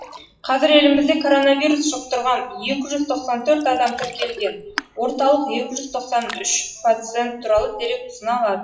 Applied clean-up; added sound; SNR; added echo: classical method WPE with log-MMSE.